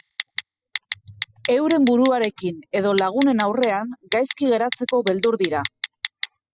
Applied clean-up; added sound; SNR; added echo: classical method spectral subtraction.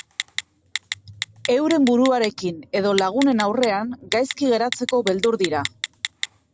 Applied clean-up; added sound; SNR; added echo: none; Telephone; 11 dB; none.